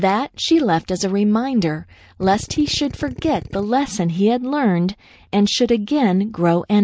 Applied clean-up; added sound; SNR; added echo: neural mask model Resemble Enhance denoiser.